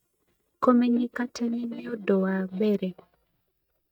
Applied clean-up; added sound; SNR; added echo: neural mask model DeepFilterNet 3.